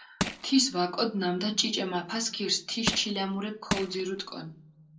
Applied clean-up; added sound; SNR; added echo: none; Crushing; 5 dB; reverberation time 0.2 s.